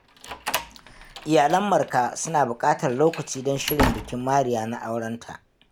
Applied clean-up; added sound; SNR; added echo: none; Slam; 9 dB; none.